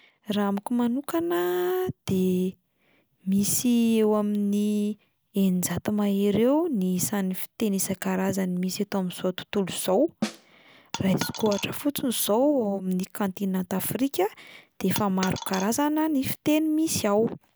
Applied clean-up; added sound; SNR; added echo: none; Snare drum + Coin (dropping); 10 dB; none.